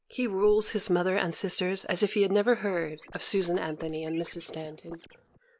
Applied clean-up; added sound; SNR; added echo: neural mask model Resemble Enhance denoiser.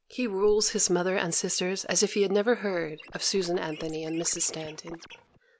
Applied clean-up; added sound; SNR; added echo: none; Scratching (performance technique); 20 dB; none.